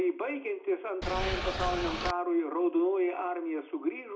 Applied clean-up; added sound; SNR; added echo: none; Boat, Water vehicle; 2 dB; reverberation time 0.4 s.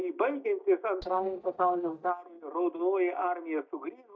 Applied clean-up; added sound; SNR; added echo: neural mask model DeepFilterNet 3.